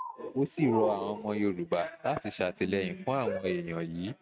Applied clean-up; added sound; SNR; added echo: neural mask model RNNoise.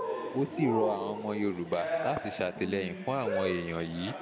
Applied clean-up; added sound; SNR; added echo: none; Cheering; 3 dB; none.